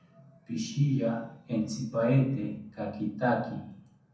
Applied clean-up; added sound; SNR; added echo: none; none; none; reverberation time 0.6 s.